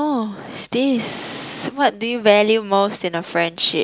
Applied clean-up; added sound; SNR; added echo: none; none; none; none.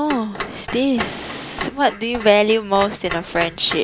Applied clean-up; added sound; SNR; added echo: none; Clock; 12 dB; none.